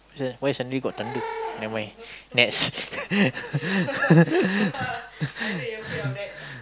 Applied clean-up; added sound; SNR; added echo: none; Animal / Brass instrument; 13 dB; none.